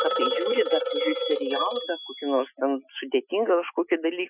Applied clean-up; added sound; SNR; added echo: classical method Wiener filter.